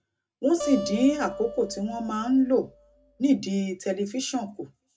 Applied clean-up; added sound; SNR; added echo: none; Acoustic guitar; 12 dB; reverberation time 0.2 s.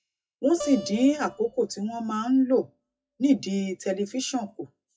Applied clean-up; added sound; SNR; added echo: classical method WPE with log-MMSE.